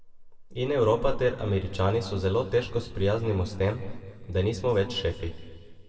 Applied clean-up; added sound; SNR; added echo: none; none; none; reverberation time 1.5 s.